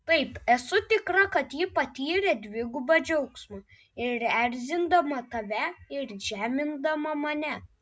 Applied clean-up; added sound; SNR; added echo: none; none; none; none.